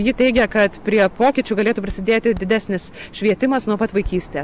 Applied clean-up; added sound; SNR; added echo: none; Hands; 18 dB; none.